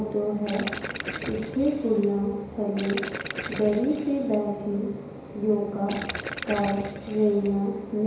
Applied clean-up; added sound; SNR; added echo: none; Gurgling; 10 dB; reverberation time 1.0 s.